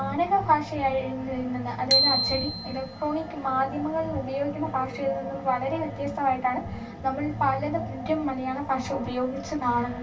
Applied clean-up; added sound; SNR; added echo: none; Bicycle bell; 2 dB; reverberation time 0.2 s.